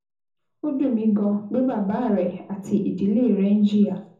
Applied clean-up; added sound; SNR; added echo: none; none; none; reverberation time 0.5 s.